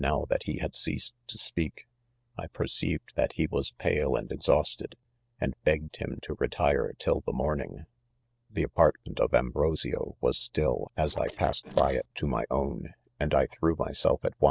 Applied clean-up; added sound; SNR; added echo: neural separator model SepFormer DNS4.